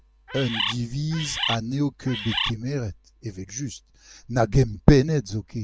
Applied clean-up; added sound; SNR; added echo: none; Bird; 4 dB; none.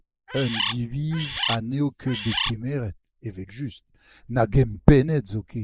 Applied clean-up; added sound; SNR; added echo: neural mask model Resemble Enhance denoiser.